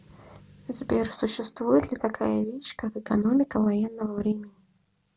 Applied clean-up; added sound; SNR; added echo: none; none; none; none.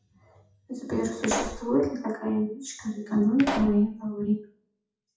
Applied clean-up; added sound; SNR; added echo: classical method WPE with log-MMSE.